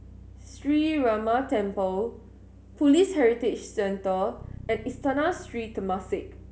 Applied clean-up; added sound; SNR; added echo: none; Bass guitar; 19 dB; none.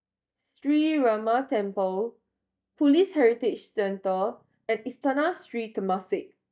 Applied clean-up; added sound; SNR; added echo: neural mask model DeepFilterNet 3.